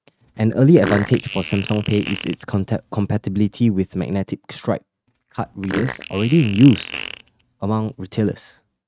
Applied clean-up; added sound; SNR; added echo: neural mask model RNNoise.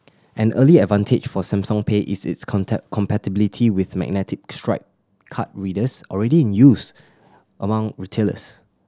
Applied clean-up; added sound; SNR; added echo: none; none; none; none.